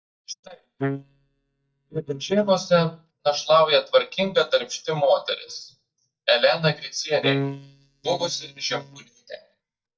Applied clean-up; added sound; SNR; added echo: neural mask model DeepFilterNet 3.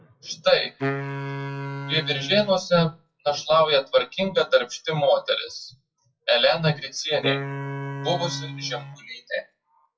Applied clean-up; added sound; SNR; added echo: classical method WPE with log-MMSE.